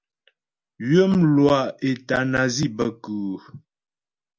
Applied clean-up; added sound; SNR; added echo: none; none; none; none.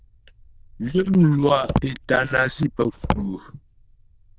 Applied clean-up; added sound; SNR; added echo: neural diffusion model UNIVERSE++.